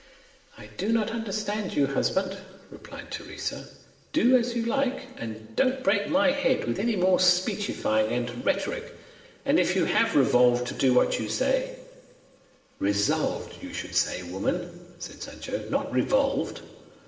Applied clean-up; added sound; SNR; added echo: none; none; none; reverberation time 2.9 s.